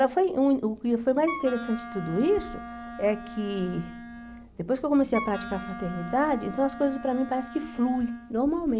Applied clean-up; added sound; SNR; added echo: none; Wind instrument, woodwind instrument; 12 dB; none.